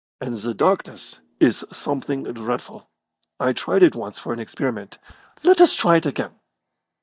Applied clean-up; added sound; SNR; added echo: neural mask model DeepFilterNet 3.